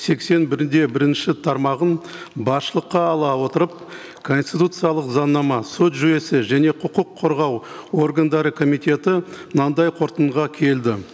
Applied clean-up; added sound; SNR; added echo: none; none; none; none.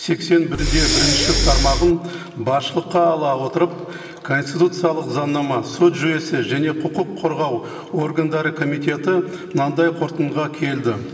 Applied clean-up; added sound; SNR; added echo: none; Breathing; -2 dB; reverberation time 2.4 s.